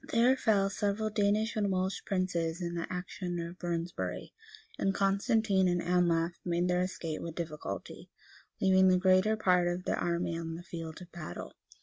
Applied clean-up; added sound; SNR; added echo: none; none; none; none.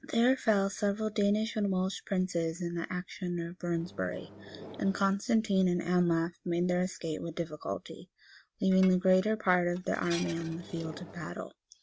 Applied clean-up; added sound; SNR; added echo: none; Microwave oven + Dishes, pots, and pans; 17 dB; none.